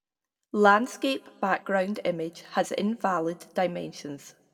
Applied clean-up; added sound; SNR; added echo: none; none; none; reverberation time 0.5 s.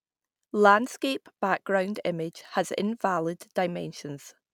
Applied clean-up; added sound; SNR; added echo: none; none; none; none.